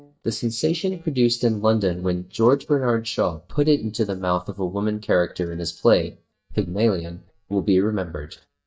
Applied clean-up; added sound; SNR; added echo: neural mask model DeepFilterNet 3.